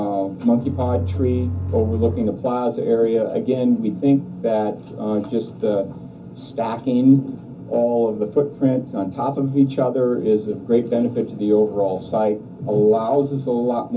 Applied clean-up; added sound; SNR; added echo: none; Bowed string instrument; 5 dB; reverberation time 0.3 s.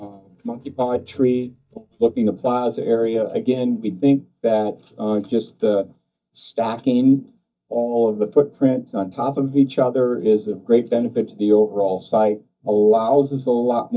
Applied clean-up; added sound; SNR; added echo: neural mask model DeepFilterNet 3.